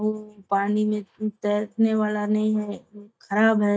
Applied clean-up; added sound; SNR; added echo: neural mask model DeepFilterNet 3.